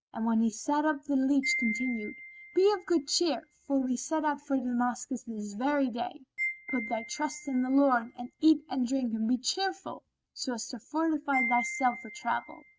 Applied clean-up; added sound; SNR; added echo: neural mask model RNNoise.